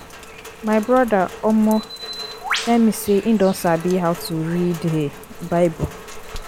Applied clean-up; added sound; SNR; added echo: none; Rain + Bird; 13 dB; none.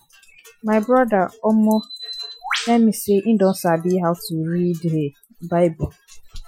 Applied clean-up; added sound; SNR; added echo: classical method Wiener filter.